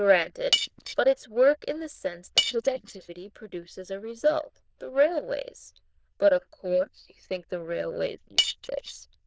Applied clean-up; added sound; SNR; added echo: neural diffusion model UNIVERSE++.